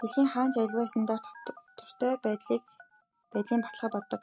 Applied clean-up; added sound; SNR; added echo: neural mask model RNNoise.